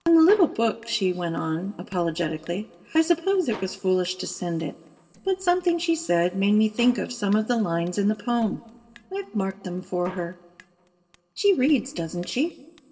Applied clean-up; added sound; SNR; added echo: neural separator model SepFormer DNS4.